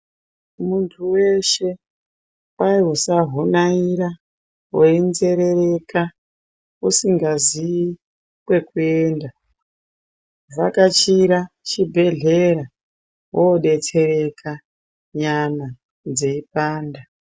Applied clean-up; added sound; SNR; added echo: none; none; none; none.